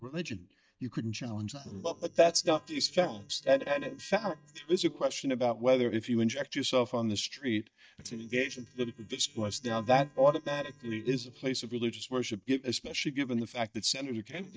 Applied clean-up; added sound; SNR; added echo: neural mask model DeepFilterNet 3.